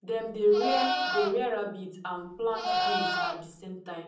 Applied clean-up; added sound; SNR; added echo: none; Livestock, farm animals, working animals; 1 dB; reverberation time 0.6 s.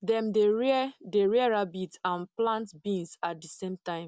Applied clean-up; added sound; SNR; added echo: none; none; none; none.